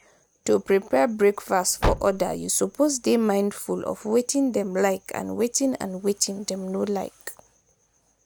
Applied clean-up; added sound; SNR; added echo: none; Car; 6 dB; none.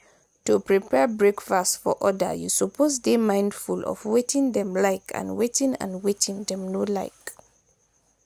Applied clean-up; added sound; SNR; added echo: none; none; none; none.